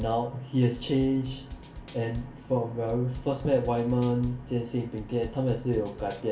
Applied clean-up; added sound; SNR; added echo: none; Bass drum / Snare drum / Drum kit; 16 dB; reverberation time 0.3 s.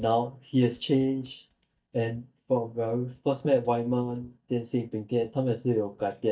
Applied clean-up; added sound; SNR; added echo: neural mask model DeepFilterNet 3.